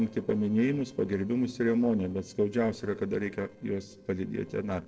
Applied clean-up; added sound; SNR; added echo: neural separator model SepFormer DNS4.